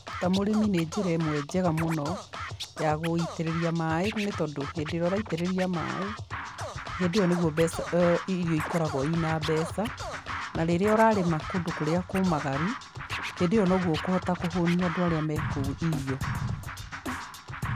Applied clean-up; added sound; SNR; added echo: none; Scratching (performance technique); 8 dB; none.